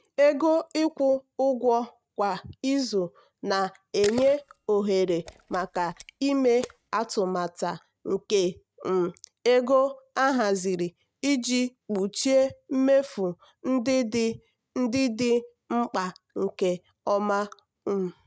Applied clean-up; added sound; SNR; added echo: neural mask model RNNoise.